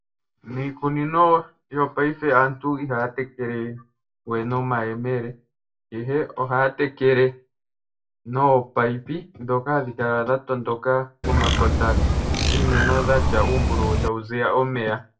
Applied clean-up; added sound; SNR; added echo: none; Bird; -3 dB; reverberation time 0.2 s.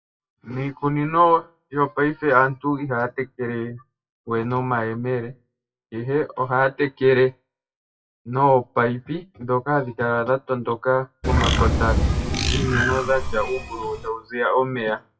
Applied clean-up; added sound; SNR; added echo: classical method WPE with log-MMSE.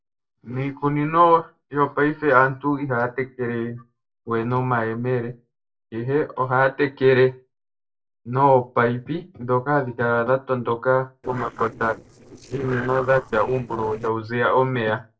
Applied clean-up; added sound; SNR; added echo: neural separator model SepFormer DNS4.